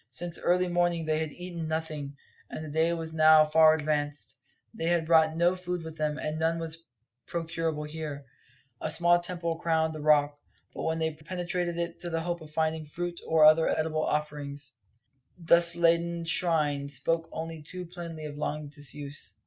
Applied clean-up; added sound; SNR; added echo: none; none; none; none.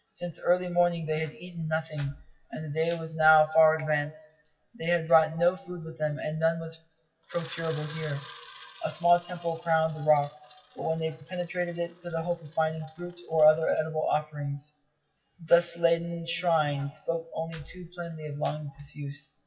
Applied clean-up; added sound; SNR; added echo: classical method WPE with log-MMSE.